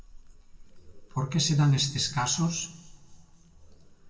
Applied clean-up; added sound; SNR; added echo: none; Crackle; 20 dB; reverberation time 1.3 s.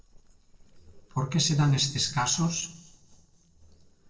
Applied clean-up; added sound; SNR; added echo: neural separator model SepFormer DNS4.